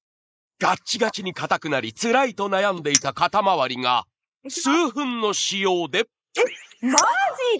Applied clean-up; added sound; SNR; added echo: neural mask model Resemble Enhance denoiser.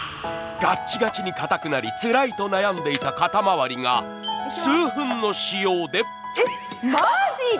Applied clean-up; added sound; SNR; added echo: none; Chink, clink; 12 dB; none.